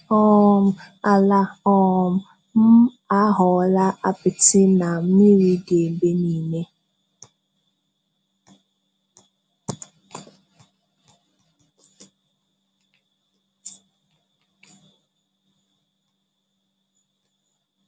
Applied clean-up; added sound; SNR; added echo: none; none; none; none.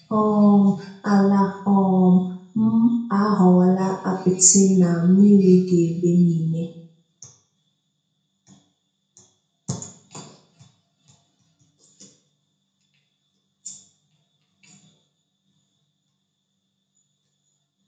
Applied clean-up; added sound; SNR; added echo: none; none; none; reverberation time 0.5 s.